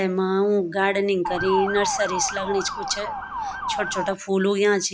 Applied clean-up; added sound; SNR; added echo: none; Motor vehicle (road) / Siren; 5 dB; none.